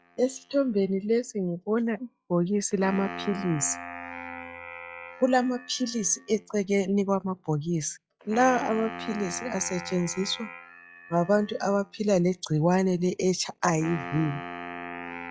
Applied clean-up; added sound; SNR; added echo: classical method log-MMSE.